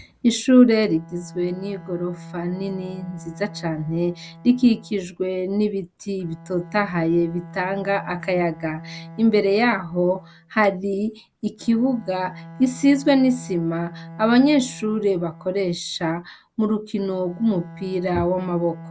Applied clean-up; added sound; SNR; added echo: none; Bowed string instrument; 18 dB; none.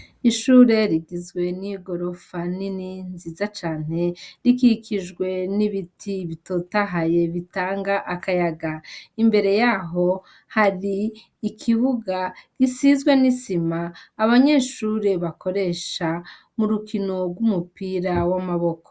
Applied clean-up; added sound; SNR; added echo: none; none; none; none.